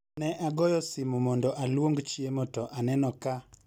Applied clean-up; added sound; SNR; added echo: none; none; none; none.